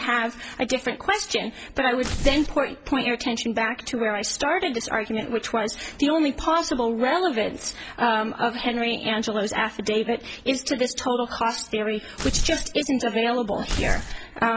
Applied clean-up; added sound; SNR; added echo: none; Tearing; 3 dB; none.